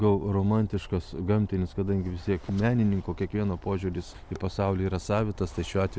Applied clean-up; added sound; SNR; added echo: none; none; none; none.